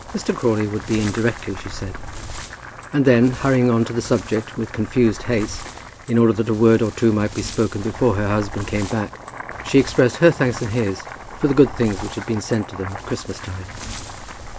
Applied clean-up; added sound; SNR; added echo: none; Wind + Boiling; 13 dB; none.